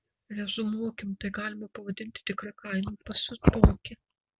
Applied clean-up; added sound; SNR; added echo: none; none; none; none.